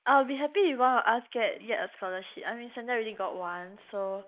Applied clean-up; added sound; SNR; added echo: neural mask model Resemble Enhance denoiser.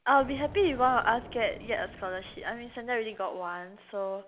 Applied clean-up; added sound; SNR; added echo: none; Explosion; 16 dB; none.